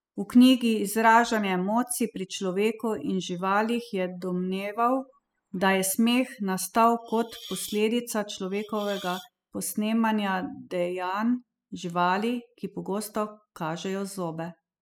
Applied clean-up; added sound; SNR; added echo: classical method spectral subtraction.